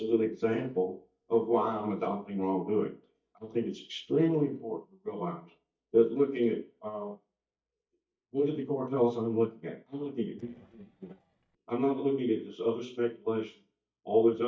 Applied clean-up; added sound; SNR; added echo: neural mask model DeepFilterNet 3.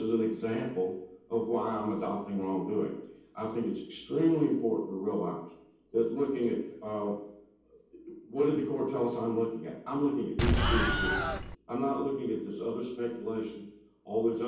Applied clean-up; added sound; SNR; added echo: none; Explosion; -4 dB; reverberation time 0.9 s.